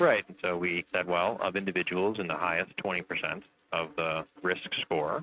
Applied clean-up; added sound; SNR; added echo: neural mask model RNNoise.